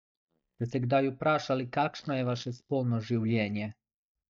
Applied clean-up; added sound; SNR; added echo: neural mask model DeepFilterNet 3.